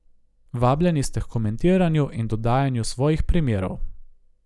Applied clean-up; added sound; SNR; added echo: none; none; none; none.